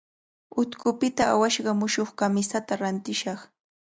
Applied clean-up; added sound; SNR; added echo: none; none; none; none.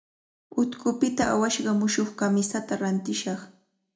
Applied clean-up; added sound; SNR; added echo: none; none; none; reverberation time 0.4 s.